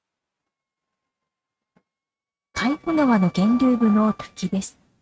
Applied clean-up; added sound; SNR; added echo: neural mask model RNNoise.